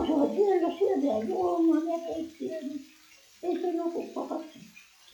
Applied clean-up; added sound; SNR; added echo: classical method log-MMSE.